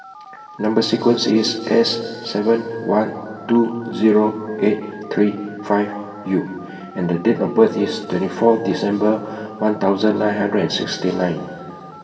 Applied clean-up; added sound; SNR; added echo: none; Telephone; 20 dB; reverberation time 2.6 s.